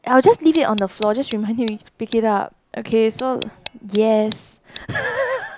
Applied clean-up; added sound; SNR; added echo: none; Tick; 16 dB; none.